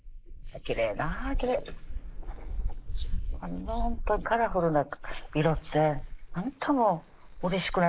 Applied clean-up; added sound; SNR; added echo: neural mask model Resemble Enhance denoiser.